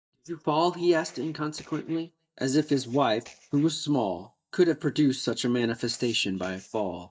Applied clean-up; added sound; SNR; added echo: neural mask model DeepFilterNet 3.